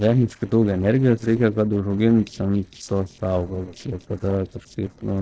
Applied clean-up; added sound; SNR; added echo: neural separator model SepFormer DNS4.